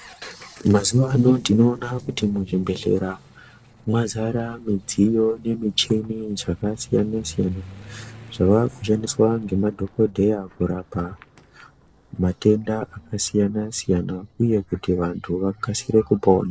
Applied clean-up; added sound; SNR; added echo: neural separator model SepFormer DNS4.